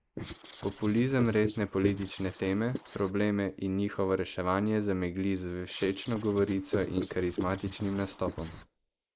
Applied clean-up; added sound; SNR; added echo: neural mask model Resemble Enhance denoiser.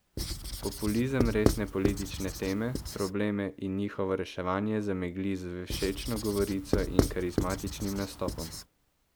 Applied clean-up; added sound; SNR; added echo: none; Writing; 1 dB; none.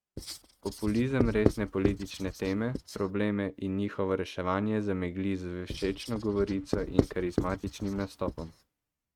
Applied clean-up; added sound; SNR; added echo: neural mask model RNNoise.